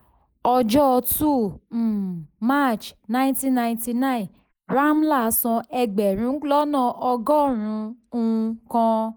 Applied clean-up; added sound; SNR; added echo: neural mask model Resemble Enhance denoiser.